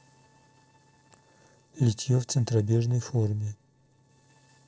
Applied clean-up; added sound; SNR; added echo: neural separator model SepFormer DNS4.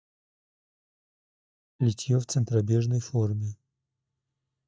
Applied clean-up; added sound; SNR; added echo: neural mask model DeepFilterNet 3.